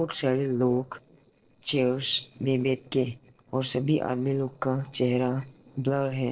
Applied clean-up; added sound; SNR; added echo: neural separator model SepFormer DNS4.